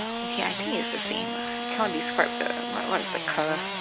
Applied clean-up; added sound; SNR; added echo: none; Engine starting / Sawing; 1 dB; none.